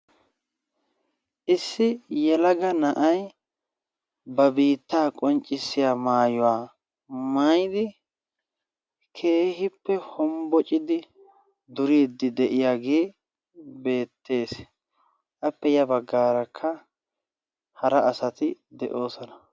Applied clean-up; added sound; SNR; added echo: none; none; none; none.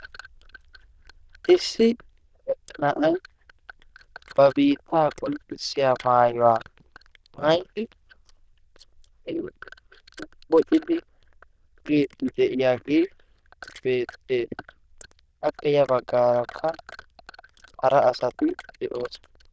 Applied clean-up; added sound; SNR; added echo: neural diffusion model UNIVERSE++.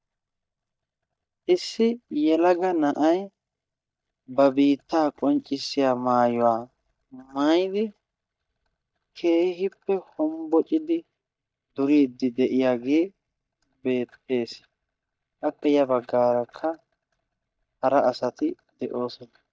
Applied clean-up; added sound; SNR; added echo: neural mask model DeepFilterNet 3.